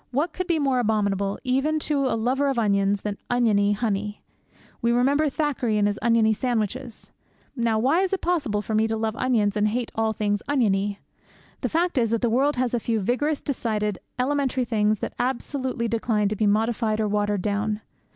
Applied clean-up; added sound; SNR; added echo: none; none; none; none.